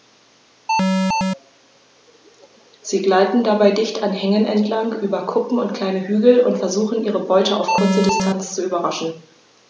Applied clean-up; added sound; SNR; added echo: none; Alarm; -2 dB; none.